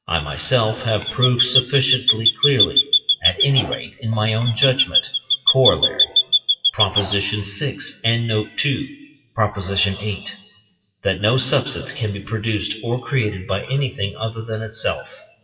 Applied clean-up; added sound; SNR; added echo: classical method WPE with log-MMSE.